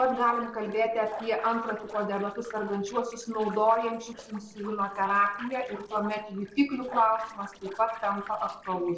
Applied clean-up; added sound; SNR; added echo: neural separator model SepFormer DNS4.